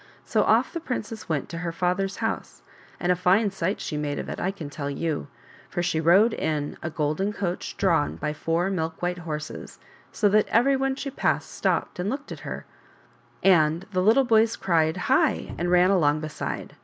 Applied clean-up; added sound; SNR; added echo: none; Cupboard open or close; 12 dB; none.